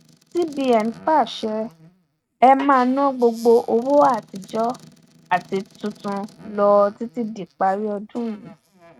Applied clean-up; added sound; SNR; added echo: neural mask model RNNoise.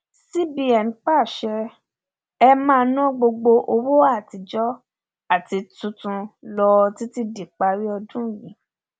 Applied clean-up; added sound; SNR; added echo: none; none; none; none.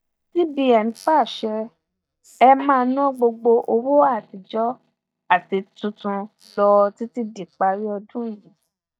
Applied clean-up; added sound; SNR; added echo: neural mask model DeepFilterNet 3.